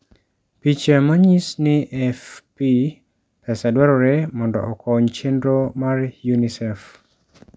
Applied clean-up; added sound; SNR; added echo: none; none; none; none.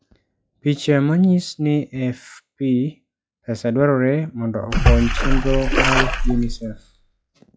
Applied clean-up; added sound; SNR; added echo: classical method log-MMSE.